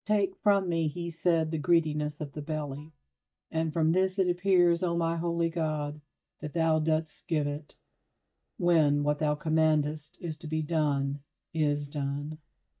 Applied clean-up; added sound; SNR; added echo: neural mask model DeepFilterNet 3.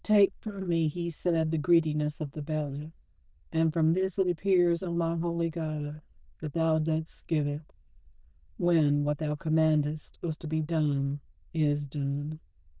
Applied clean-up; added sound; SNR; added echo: neural diffusion model UNIVERSE++.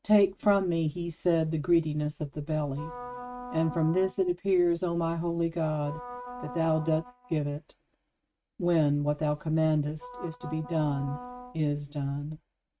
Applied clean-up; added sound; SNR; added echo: neural mask model RNNoise.